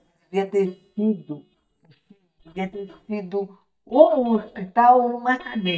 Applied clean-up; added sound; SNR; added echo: neural mask model DeepFilterNet 3.